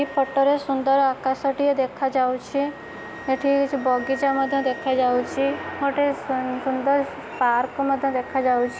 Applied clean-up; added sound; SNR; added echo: none; Wind instrument, woodwind instrument; 20 dB; none.